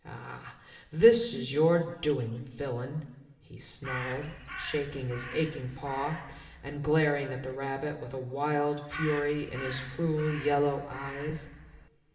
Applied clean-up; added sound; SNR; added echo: none; Crow; 12 dB; reverberation time 1.1 s.